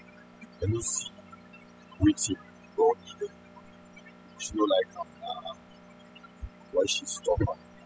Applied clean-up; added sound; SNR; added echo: classical method spectral subtraction.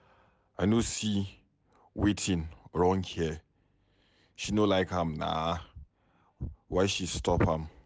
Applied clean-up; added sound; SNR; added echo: none; none; none; none.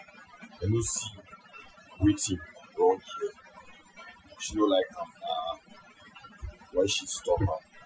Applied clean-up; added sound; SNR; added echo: classical method Wiener filter.